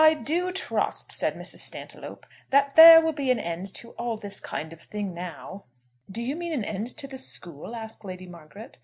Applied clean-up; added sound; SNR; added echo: none; none; none; none.